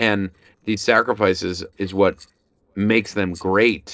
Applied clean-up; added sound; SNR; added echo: neural separator model SepFormer DNS4.